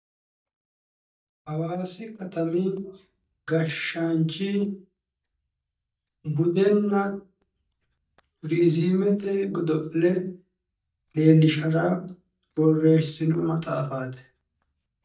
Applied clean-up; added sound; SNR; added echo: neural mask model DeepFilterNet 3.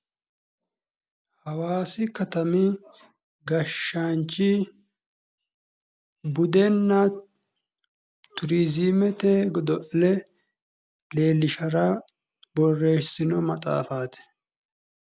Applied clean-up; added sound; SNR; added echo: none; none; none; none.